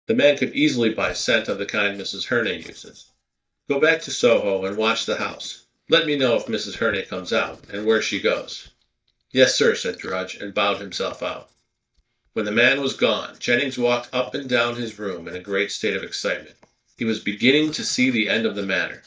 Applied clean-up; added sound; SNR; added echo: neural mask model DeepFilterNet 3.